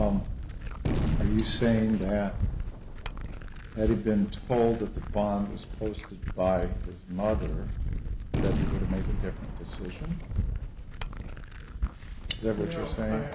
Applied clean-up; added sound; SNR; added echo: none; Glass + Gunshot, gunfire; 1 dB; none.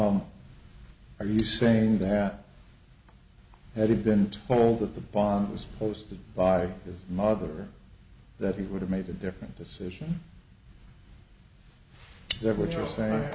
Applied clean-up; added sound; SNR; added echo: none; none; none; none.